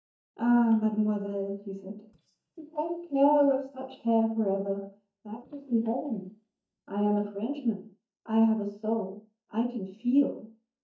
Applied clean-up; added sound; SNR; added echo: neural mask model DeepFilterNet 3.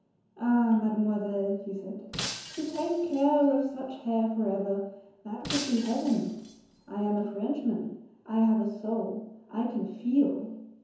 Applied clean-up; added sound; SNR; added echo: none; Shatter; 12 dB; reverberation time 0.9 s.